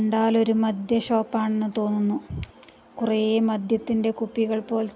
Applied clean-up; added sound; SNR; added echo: none; none; none; none.